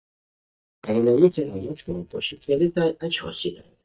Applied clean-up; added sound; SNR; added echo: neural mask model DeepFilterNet 3.